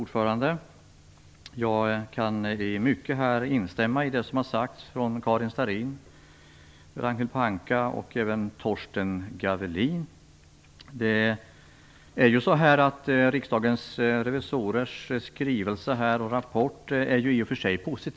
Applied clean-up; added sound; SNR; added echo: none; none; none; none.